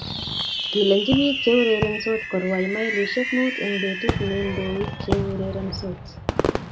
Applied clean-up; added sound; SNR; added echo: none; Fireworks; 3 dB; none.